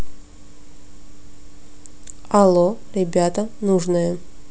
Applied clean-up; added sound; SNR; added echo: none; none; none; none.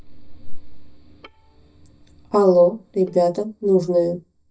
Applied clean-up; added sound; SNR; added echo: neural mask model DeepFilterNet 3.